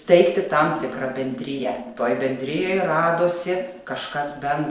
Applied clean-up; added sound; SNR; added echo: neural separator model SepFormer DNS4.